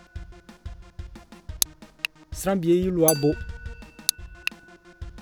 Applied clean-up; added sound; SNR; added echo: none; Drum kit + Chink, clink; 8 dB; none.